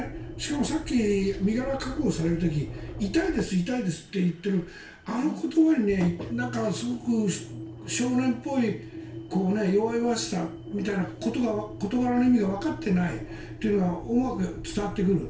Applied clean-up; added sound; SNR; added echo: none; Engine; 12 dB; reverberation time 0.4 s.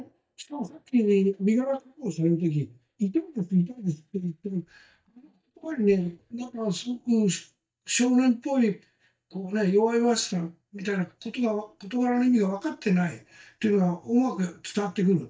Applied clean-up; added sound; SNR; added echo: neural mask model DeepFilterNet 3.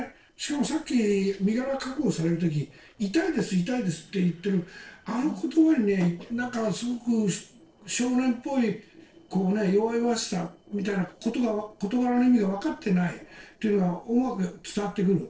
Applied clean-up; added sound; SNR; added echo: neural separator model SepFormer DNS4.